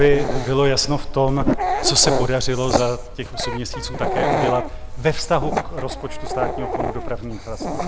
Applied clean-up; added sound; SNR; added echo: none; Dog; 1 dB; none.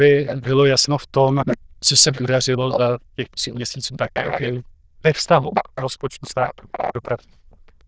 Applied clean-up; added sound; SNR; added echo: neural diffusion model UNIVERSE++.